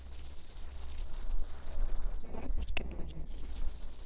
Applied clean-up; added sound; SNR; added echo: neural separator model SepFormer DNS4.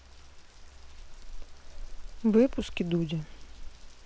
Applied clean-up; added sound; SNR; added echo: none; Rain; 9 dB; none.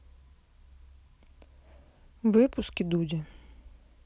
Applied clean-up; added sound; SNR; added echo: none; none; none; none.